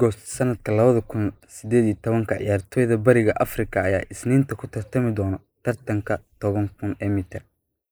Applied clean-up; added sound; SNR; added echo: neural mask model Resemble Enhance denoiser.